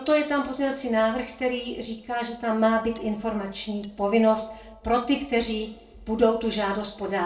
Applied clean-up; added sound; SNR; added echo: neural separator model SepFormer DNS4.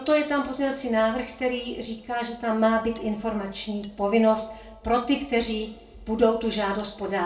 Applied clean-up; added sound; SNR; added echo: none; Cutlery, silverware; 17 dB; reverberation time 0.3 s.